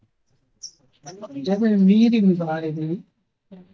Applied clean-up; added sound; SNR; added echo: neural mask model DeepFilterNet 3.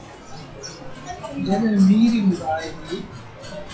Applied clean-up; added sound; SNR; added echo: classical method WPE with log-MMSE.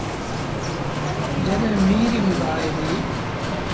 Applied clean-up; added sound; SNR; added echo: none; Bicycle; 0 dB; reverberation time 0.4 s.